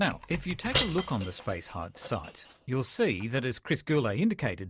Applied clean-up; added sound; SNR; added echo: none; Shatter / Crushing; 4 dB; none.